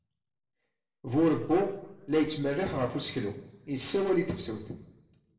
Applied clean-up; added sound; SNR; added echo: none; none; none; reverberation time 0.7 s.